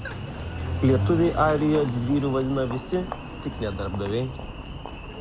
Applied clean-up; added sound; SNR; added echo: none; Engine; 6 dB; none.